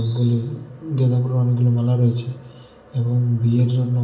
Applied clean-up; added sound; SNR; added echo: none; none; none; reverberation time 0.7 s.